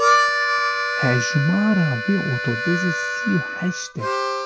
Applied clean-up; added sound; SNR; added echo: none; Harmonica; -1 dB; none.